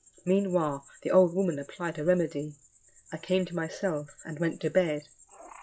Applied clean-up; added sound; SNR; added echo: classical method log-MMSE.